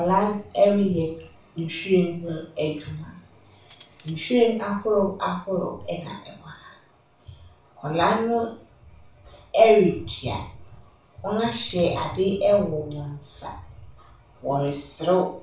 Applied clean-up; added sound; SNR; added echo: none; Cutlery, silverware; 19 dB; reverberation time 0.4 s.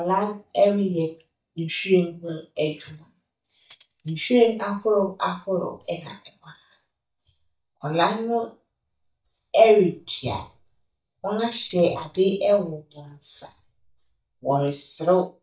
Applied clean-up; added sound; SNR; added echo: neural mask model DeepFilterNet 3.